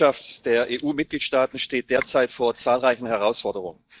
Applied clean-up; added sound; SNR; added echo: neural mask model DeepFilterNet 3.